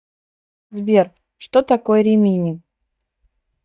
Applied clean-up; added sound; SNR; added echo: neural mask model DeepFilterNet 3.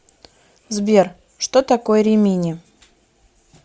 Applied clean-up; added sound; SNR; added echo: none; none; none; none.